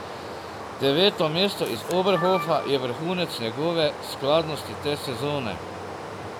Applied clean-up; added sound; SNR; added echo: none; Camera + Stream; 9 dB; none.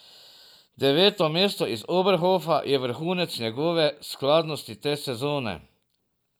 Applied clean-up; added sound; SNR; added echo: none; none; none; none.